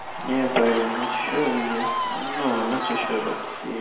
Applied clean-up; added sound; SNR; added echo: none; Crowd / Cheering; 3 dB; reverberation time 1.5 s.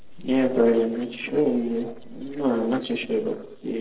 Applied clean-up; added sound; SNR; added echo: neural separator model SepFormer DNS4.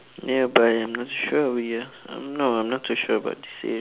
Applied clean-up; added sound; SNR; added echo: none; none; none; none.